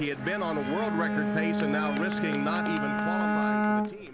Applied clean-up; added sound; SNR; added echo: none; Bowed string instrument; -3 dB; none.